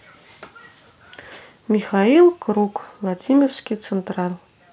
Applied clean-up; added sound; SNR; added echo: none; none; none; none.